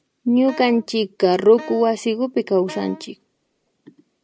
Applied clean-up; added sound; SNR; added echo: none; Wind instrument, woodwind instrument; 20 dB; none.